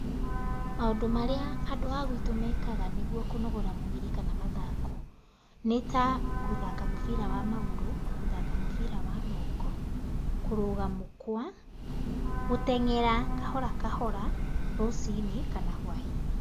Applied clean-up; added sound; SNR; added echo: none; Train / Breathing; -4 dB; none.